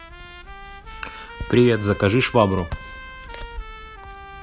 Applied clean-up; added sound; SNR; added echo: none; Trumpet; 17 dB; none.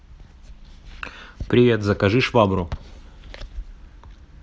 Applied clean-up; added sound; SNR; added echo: none; none; none; none.